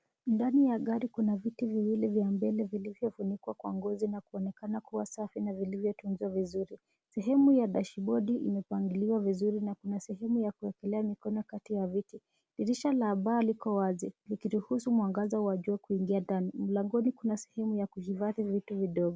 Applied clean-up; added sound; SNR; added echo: none; none; none; none.